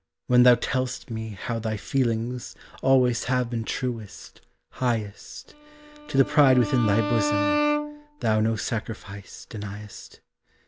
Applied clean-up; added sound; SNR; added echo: none; Bowed string instrument; 4 dB; none.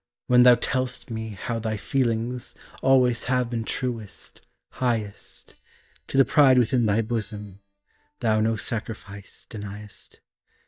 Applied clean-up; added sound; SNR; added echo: neural mask model DeepFilterNet 3.